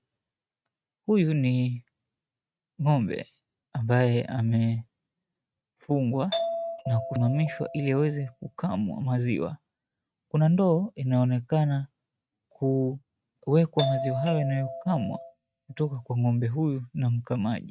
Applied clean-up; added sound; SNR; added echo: neural mask model RNNoise.